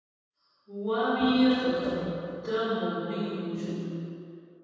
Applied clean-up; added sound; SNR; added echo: none; none; none; reverberation time 2.1 s.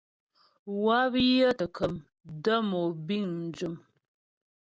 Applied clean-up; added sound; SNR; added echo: none; none; none; none.